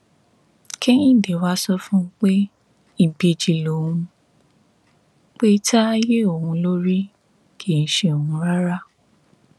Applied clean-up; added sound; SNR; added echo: none; none; none; none.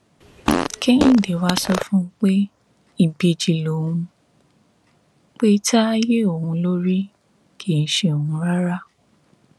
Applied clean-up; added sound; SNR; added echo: none; Fart; 4 dB; none.